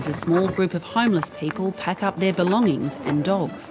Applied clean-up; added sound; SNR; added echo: none; Musical instrument; 18 dB; none.